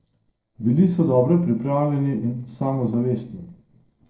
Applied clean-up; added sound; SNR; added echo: neural separator model SepFormer DNS4.